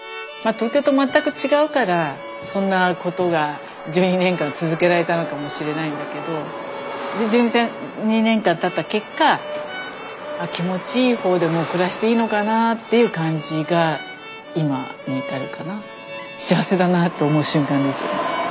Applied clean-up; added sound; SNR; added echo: none; none; none; none.